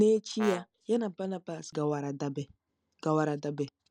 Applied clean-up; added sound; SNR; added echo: none; Brass instrument; 11 dB; none.